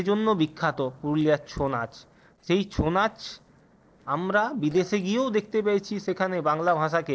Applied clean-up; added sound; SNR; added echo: neural separator model SepFormer DNS4.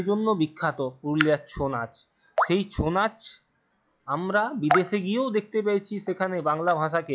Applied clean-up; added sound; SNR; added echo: classical method log-MMSE.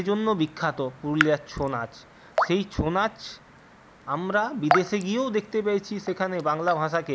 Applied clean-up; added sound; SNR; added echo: none; Raindrop / Drip; 7 dB; none.